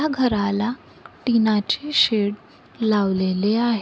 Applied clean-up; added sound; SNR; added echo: none; none; none; none.